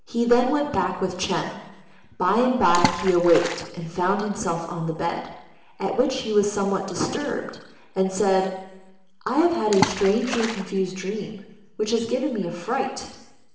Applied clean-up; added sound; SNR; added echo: none; Water / Splash, splatter; 4 dB; reverberation time 0.9 s.